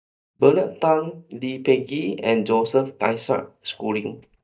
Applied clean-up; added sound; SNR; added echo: neural mask model DeepFilterNet 3.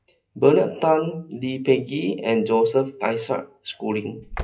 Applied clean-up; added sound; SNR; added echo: classical method WPE with log-MMSE.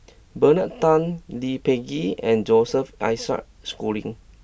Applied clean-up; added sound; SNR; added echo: none; none; none; none.